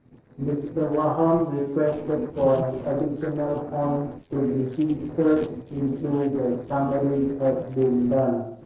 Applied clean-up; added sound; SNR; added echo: neural separator model SepFormer DNS4.